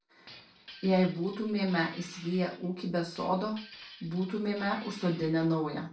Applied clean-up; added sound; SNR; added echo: none; Glass; 19 dB; reverberation time 0.3 s.